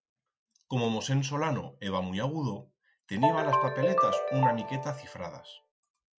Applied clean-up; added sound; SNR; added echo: none; Ringtone; -4 dB; none.